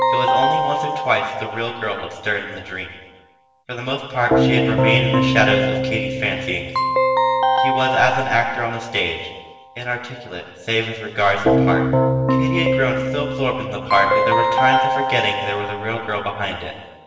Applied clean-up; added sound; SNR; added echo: none; Keyboard (musical); -2 dB; reverberation time 1.3 s.